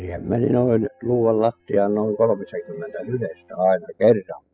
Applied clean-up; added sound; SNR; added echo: classical method spectral subtraction.